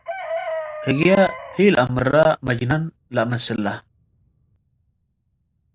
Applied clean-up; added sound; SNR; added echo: none; Chicken, rooster; 13 dB; none.